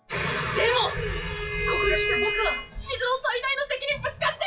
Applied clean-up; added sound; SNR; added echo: classical method WPE with log-MMSE.